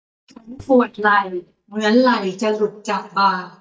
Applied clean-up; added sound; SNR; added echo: neural mask model DeepFilterNet 3.